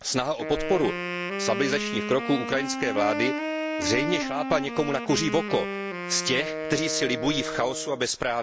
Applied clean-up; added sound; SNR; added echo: none; Wind instrument, woodwind instrument; 4 dB; none.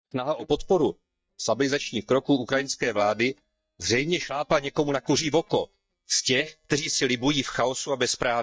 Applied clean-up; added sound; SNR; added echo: neural mask model DeepFilterNet 3.